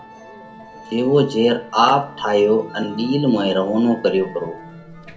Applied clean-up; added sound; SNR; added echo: none; Musical instrument; 18 dB; reverberation time 0.3 s.